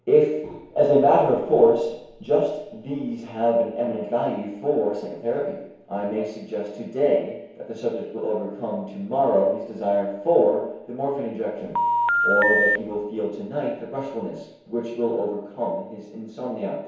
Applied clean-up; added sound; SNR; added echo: none; Telephone; -2 dB; reverberation time 1.0 s.